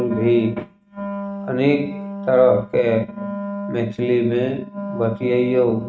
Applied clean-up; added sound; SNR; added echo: neural mask model RNNoise.